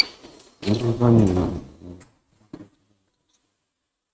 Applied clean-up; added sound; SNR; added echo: neural mask model RNNoise.